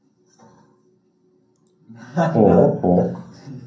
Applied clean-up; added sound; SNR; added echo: none; none; none; reverberation time 0.5 s.